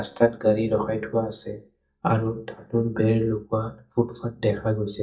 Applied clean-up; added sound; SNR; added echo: neural mask model DeepFilterNet 3.